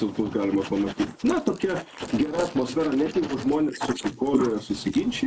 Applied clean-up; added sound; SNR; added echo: neural mask model Resemble Enhance denoiser.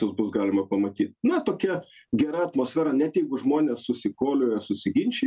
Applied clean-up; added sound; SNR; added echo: none; none; none; none.